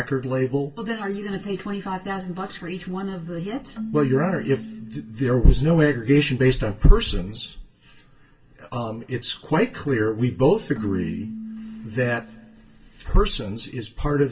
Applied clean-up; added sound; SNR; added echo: none; Keyboard (musical); 17 dB; reverberation time 0.2 s.